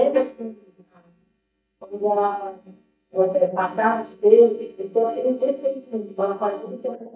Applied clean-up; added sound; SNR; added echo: neural mask model DeepFilterNet 3.